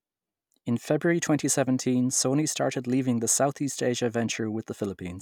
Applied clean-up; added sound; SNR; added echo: none; none; none; none.